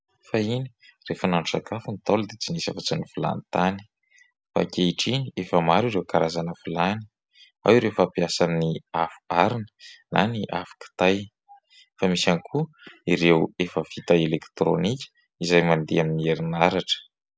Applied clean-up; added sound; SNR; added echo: none; none; none; none.